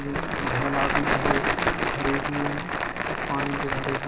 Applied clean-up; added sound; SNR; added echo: none; Crumpling, crinkling; -5 dB; none.